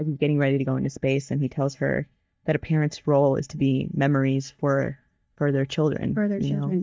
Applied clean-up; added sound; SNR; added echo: neural mask model DeepFilterNet 3.